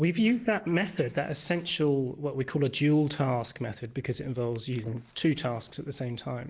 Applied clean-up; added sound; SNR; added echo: neural mask model Resemble Enhance denoiser.